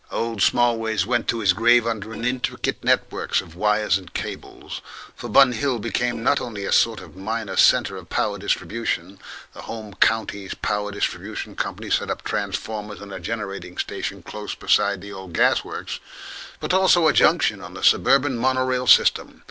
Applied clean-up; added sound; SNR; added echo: neural separator model SepFormer DNS4.